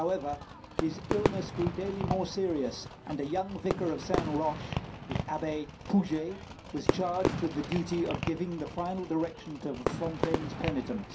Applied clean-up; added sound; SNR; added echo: none; Fireworks; 3 dB; reverberation time 0.3 s.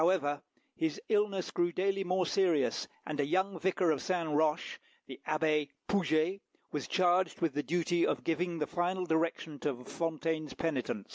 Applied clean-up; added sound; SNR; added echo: none; none; none; none.